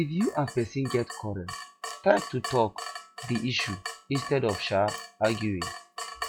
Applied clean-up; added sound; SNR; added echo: classical method log-MMSE.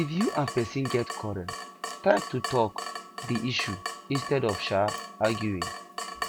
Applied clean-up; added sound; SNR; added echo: none; Drip / Water tap, faucet; 8 dB; none.